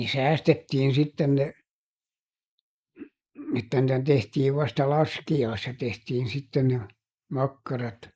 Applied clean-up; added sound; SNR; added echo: neural mask model Resemble Enhance denoiser.